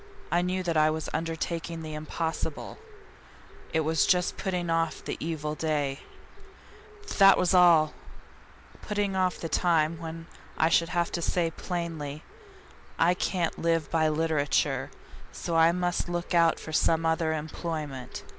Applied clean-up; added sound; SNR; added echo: none; Bird; 15 dB; none.